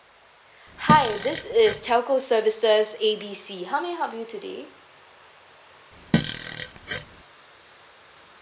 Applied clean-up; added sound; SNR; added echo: none; Fart; 3 dB; none.